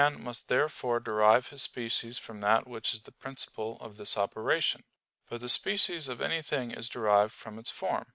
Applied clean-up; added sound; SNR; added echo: none; none; none; none.